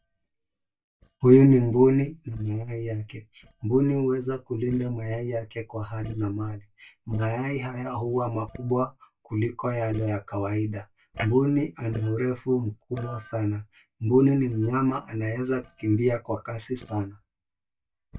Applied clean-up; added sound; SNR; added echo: neural mask model DeepFilterNet 3.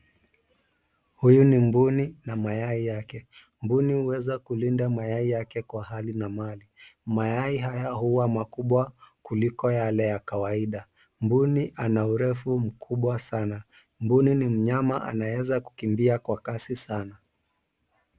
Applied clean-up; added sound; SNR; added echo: none; none; none; none.